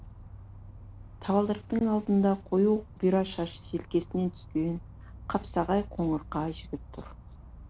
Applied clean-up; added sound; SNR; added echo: none; Insect; 16 dB; none.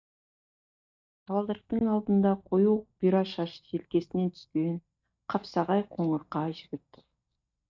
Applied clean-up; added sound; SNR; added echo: neural mask model DeepFilterNet 3.